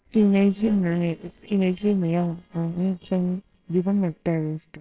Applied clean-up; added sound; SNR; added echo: neural separator model SepFormer WHAMR!.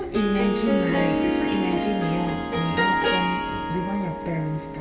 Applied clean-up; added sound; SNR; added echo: none; Harp; -2 dB; reverberation time 1.7 s.